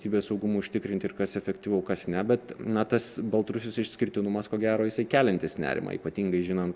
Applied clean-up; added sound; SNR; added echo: none; none; none; none.